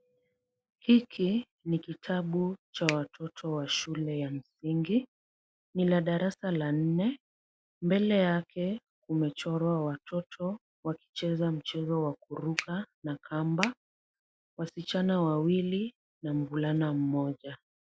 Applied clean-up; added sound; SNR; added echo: classical method Wiener filter.